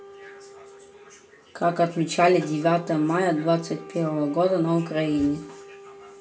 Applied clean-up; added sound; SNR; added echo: none; Wind instrument, woodwind instrument; 19 dB; reverberation time 0.3 s.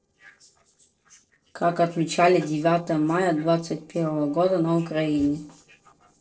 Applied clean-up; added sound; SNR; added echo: neural separator model SepFormer DNS4.